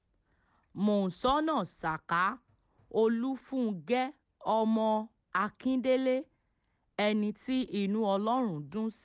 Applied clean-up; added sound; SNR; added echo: none; none; none; none.